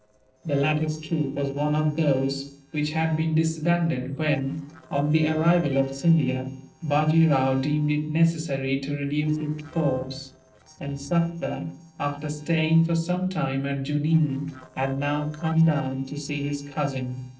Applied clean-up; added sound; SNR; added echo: neural separator model SepFormer DNS4.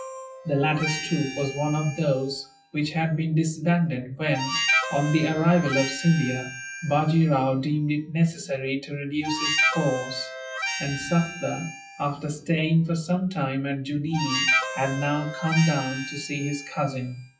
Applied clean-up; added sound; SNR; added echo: classical method WPE with log-MMSE.